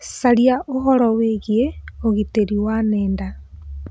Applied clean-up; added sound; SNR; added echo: none; none; none; none.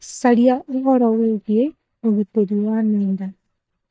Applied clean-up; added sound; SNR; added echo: neural mask model DeepFilterNet 3.